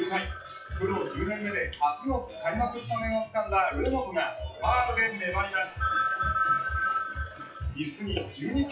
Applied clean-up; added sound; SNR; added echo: classical method WPE with log-MMSE.